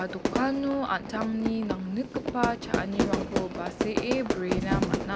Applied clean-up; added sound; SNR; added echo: none; Fire / Fireworks; 0 dB; none.